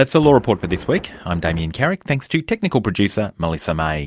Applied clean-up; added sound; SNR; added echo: none; Thunder; 16 dB; none.